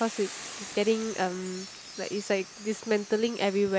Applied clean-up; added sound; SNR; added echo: none; Wind chime + Boiling / Hiss; 14 dB; none.